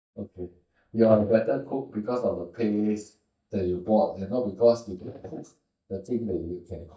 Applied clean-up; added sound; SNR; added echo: neural mask model DeepFilterNet 3.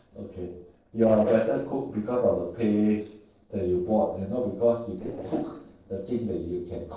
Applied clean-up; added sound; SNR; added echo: neural separator model SepFormer DNS4.